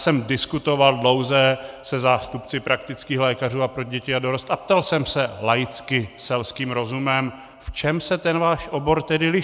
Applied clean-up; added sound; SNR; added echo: none; none; none; none.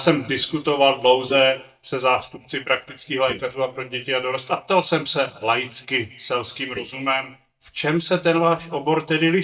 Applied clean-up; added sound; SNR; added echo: neural mask model DeepFilterNet 3.